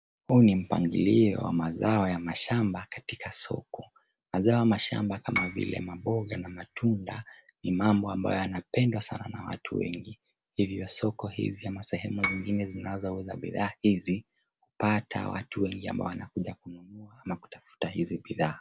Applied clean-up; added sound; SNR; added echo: none; Piano; 9 dB; none.